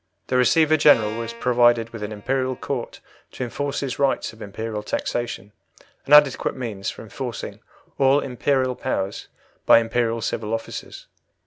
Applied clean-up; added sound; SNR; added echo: none; Bowed string instrument; 16 dB; none.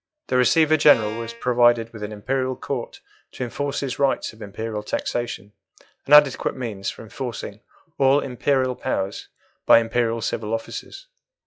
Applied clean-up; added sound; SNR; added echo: classical method log-MMSE.